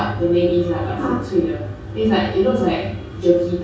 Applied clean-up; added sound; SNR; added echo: none; none; none; reverberation time 0.6 s.